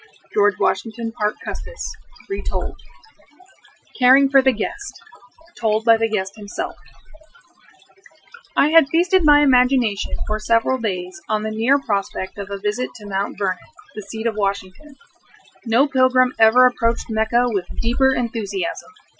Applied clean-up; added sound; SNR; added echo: classical method Wiener filter.